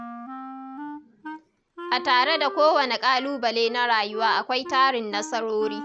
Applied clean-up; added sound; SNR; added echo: none; Wind instrument, woodwind instrument; 13 dB; none.